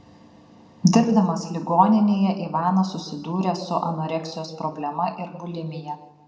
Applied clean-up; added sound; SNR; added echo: none; none; none; reverberation time 0.7 s.